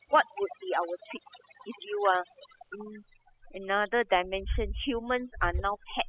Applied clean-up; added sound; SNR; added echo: classical method spectral subtraction.